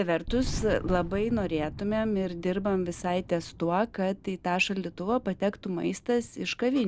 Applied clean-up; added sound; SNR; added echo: none; Thunder; 12 dB; none.